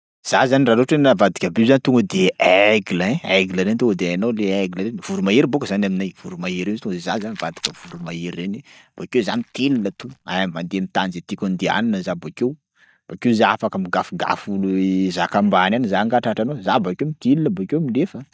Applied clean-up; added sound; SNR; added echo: neural mask model DeepFilterNet 3.